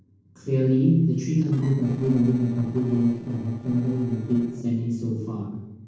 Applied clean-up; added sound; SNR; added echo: neural separator model SepFormer DNS4.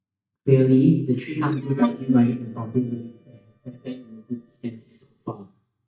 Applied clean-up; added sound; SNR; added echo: neural mask model DeepFilterNet 3.